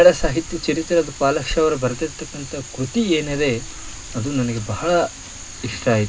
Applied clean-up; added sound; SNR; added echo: none; Wind; 13 dB; reverberation time 0.2 s.